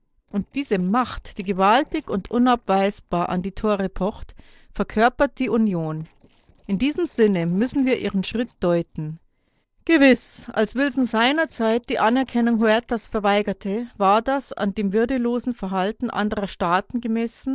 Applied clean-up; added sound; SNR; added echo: neural separator model SepFormer DNS4.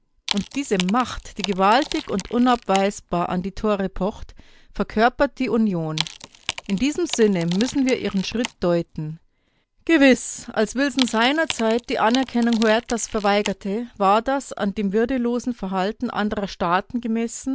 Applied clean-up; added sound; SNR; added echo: none; Wood; 13 dB; none.